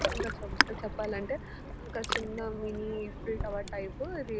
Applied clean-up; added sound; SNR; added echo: none; Ocean; -2 dB; none.